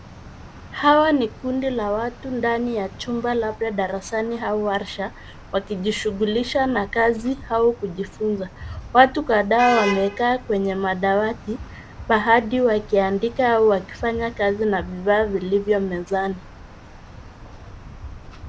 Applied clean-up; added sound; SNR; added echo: none; Traffic noise, roadway noise / Vehicle horn, car horn, honking; 16 dB; none.